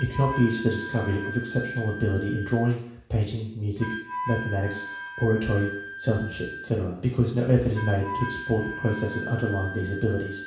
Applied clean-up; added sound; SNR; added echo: none; Wind instrument, woodwind instrument; 10 dB; reverberation time 0.7 s.